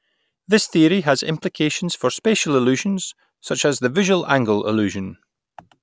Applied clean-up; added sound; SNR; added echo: none; none; none; none.